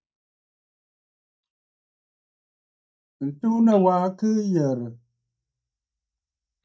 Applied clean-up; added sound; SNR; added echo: neural mask model DeepFilterNet 3.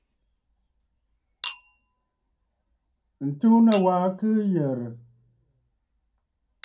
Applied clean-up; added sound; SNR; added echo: none; Chink, clink; 12 dB; reverberation time 0.3 s.